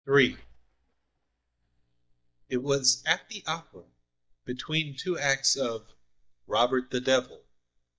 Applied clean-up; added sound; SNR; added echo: neural mask model DeepFilterNet 3.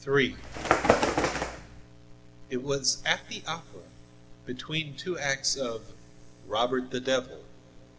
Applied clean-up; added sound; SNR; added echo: none; Bird; -3 dB; reverberation time 2.2 s.